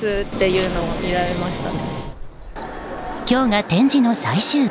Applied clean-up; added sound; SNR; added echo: none; Bird vocalization, bird call, bird song; 12 dB; none.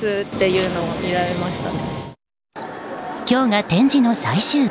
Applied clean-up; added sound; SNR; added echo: none; none; none; none.